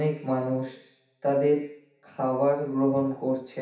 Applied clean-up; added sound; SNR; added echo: none; none; none; reverberation time 0.7 s.